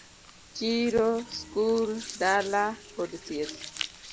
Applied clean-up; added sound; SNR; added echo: none; Hands; 14 dB; none.